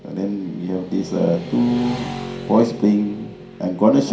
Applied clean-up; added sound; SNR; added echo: none; Motorcycle / Traffic noise, roadway noise; 13 dB; reverberation time 0.5 s.